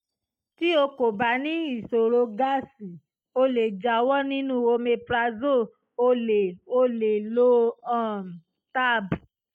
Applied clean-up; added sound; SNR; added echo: neural mask model DeepFilterNet 3.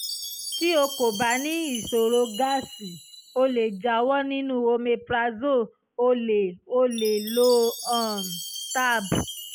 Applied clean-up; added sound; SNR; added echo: none; Chime; 12 dB; none.